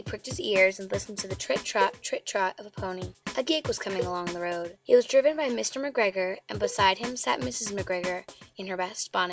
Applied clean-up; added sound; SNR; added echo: none; Drum + Cowbell; 11 dB; none.